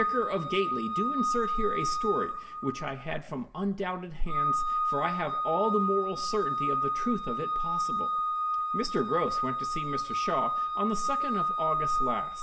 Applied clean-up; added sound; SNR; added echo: none; Organ; -1 dB; reverberation time 0.7 s.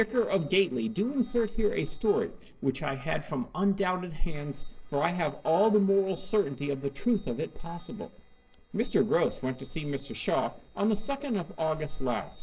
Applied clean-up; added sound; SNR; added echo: neural separator model SepFormer DNS4.